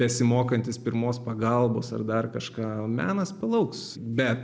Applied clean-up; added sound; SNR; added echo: none; none; none; none.